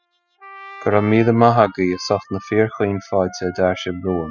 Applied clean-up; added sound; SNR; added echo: classical method spectral subtraction.